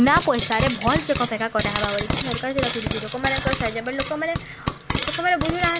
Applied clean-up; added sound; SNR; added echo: none; Frying (food); 4 dB; none.